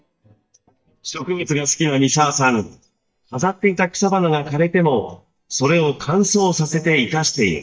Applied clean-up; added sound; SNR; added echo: neural mask model DeepFilterNet 3.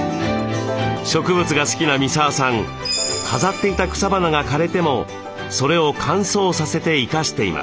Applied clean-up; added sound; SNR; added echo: none; none; none; none.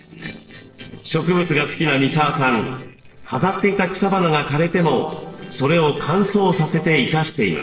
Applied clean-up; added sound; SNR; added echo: neural separator model SepFormer DNS4.